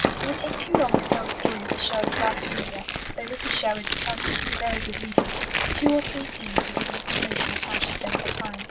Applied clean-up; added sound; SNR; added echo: none; Fireworks + Tearing; -2 dB; none.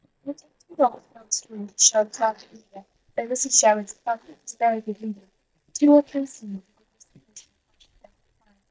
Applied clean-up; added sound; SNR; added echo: neural mask model DeepFilterNet 3.